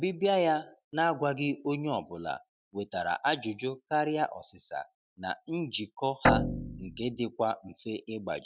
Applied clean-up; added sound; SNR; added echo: none; Guitar; -3 dB; none.